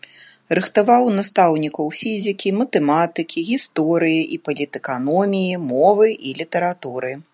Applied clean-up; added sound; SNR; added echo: none; none; none; none.